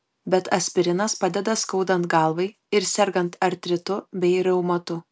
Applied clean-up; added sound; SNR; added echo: none; none; none; none.